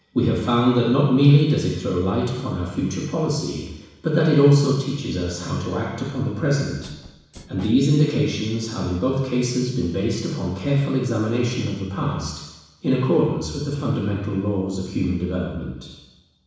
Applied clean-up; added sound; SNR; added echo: neural separator model SepFormer DNS4.